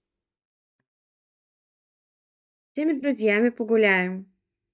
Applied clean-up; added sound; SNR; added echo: neural mask model DeepFilterNet 3.